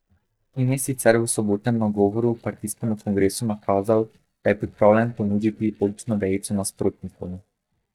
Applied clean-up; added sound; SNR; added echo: neural mask model DeepFilterNet 3.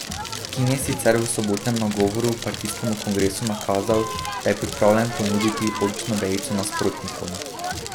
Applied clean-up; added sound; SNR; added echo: none; Crackle; 7 dB; none.